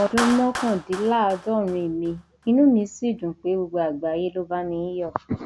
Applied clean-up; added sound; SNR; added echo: none; Clapping; 13 dB; none.